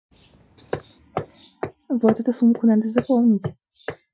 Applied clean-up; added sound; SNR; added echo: classical method Wiener filter.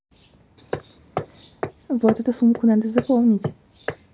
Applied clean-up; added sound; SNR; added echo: none; Hammer; 10 dB; none.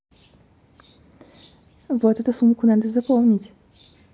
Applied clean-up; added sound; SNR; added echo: none; none; none; none.